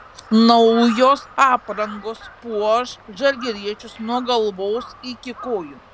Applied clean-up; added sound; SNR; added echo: none; Crow; 18 dB; none.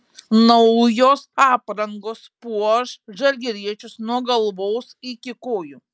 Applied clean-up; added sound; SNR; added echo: none; none; none; none.